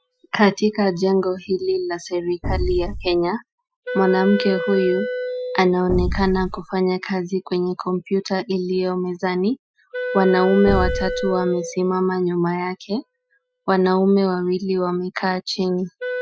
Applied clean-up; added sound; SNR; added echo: classical method Wiener filter.